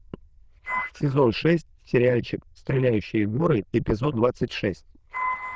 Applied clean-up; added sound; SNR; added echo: neural diffusion model UNIVERSE++.